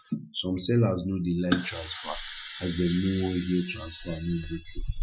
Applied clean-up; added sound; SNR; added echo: classical method Wiener filter.